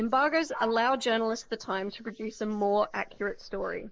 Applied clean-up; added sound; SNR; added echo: neural mask model Resemble Enhance denoiser.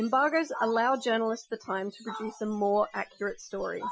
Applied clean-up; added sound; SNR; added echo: classical method Wiener filter.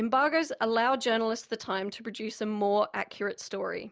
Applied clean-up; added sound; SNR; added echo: none; none; none; none.